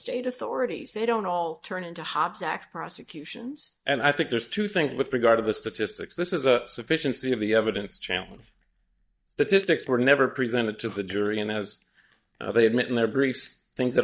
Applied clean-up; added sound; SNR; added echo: neural mask model DeepFilterNet 3.